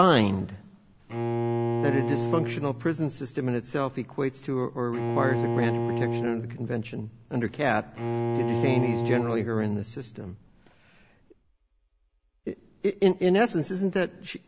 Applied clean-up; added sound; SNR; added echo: none; Bowed string instrument; 2 dB; none.